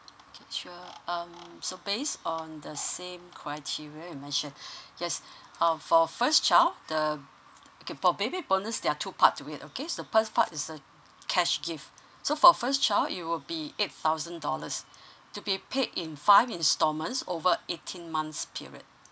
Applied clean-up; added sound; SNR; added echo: none; none; none; none.